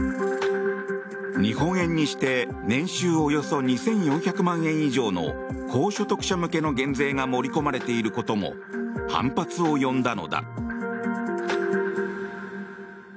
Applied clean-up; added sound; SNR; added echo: none; none; none; none.